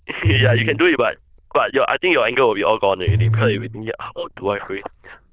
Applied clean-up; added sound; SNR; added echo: neural diffusion model UNIVERSE++.